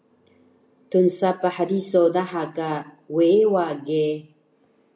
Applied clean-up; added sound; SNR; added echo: none; none; none; none.